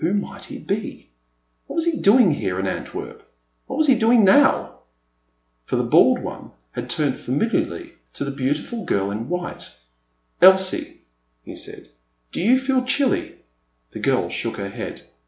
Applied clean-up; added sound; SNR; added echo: none; none; none; none.